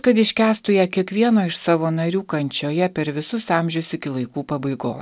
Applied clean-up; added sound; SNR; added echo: none; none; none; none.